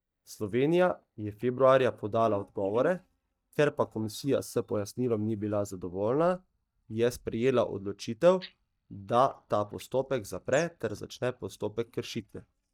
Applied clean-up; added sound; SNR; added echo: neural mask model DeepFilterNet 3.